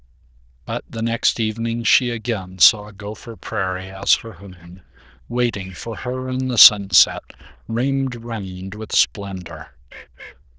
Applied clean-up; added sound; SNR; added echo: neural diffusion model UNIVERSE++.